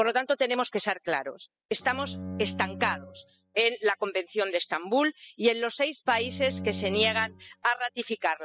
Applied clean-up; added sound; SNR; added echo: classical method spectral subtraction.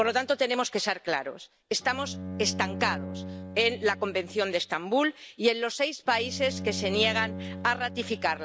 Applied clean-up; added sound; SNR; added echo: none; Bowed string instrument; 11 dB; none.